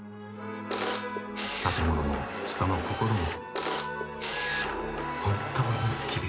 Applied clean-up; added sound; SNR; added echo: none; Camera; 3 dB; reverberation time 0.8 s.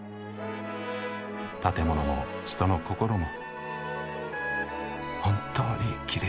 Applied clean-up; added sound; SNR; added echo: none; none; none; none.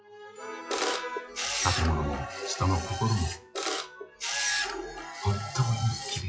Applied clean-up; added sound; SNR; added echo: classical method WPE with log-MMSE.